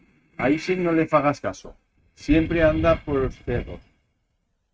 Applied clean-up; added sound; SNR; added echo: neural mask model RNNoise.